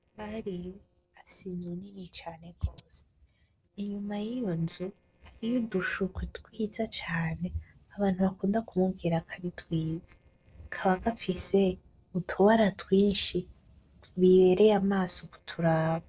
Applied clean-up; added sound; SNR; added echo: neural separator model SepFormer DNS4.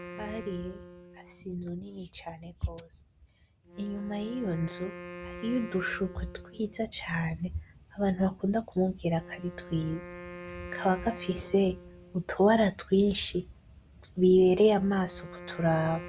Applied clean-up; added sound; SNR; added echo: none; Wind instrument, woodwind instrument; 17 dB; none.